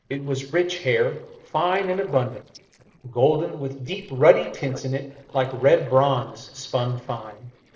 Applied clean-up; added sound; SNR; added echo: neural separator model SepFormer DNS4.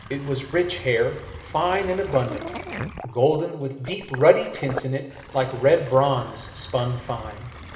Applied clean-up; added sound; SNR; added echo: none; Sink (filling or washing); 14 dB; reverberation time 1.0 s.